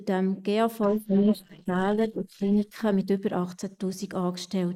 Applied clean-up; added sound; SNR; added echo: neural mask model Resemble Enhance denoiser.